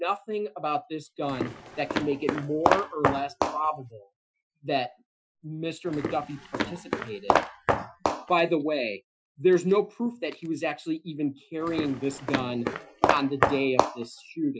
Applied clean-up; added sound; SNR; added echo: classical method Wiener filter.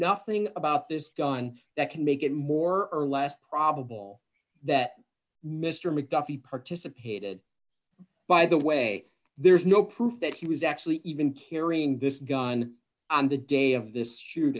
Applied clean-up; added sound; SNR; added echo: none; none; none; none.